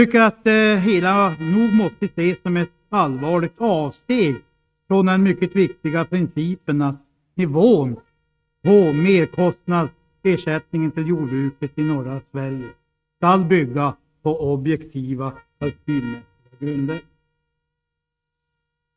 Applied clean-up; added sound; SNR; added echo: neural mask model RNNoise.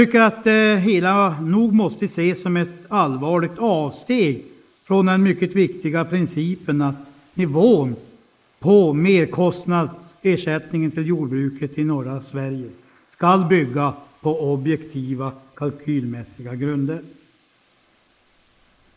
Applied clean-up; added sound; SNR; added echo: neural mask model Resemble Enhance denoiser.